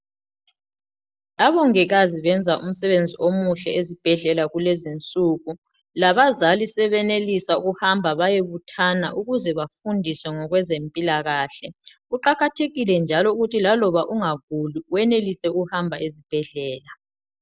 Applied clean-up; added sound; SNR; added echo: none; none; none; none.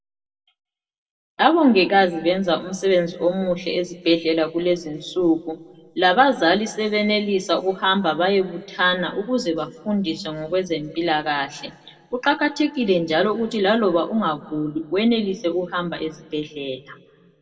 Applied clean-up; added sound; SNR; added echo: none; none; none; reverberation time 0.9 s.